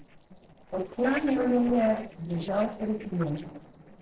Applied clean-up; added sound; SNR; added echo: neural separator model SepFormer DNS4.